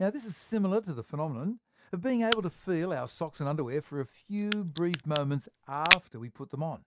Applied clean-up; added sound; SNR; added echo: none; Crack; 2 dB; none.